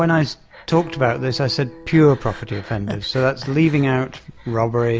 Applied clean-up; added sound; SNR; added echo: none; Acoustic guitar + Breathing; 18 dB; none.